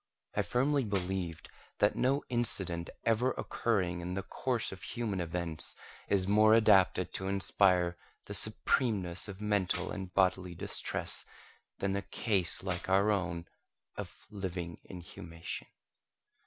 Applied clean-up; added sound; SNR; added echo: none; Tambourine; 1 dB; none.